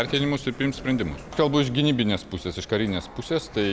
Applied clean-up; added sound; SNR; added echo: none; Sliding door; 17 dB; none.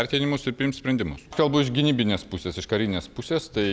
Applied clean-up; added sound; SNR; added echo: none; none; none; none.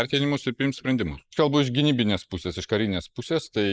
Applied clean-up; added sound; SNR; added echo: neural mask model Resemble Enhance denoiser.